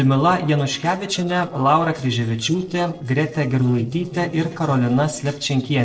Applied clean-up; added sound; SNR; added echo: neural separator model SepFormer DNS4.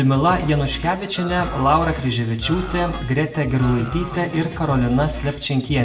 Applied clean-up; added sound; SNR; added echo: none; Burping, eructation; 16 dB; reverberation time 0.6 s.